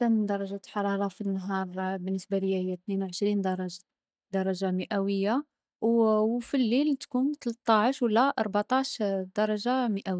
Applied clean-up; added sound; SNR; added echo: neural mask model DeepFilterNet 3.